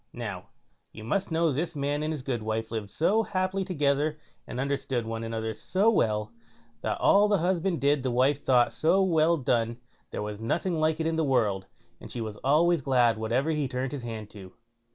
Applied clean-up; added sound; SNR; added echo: none; none; none; none.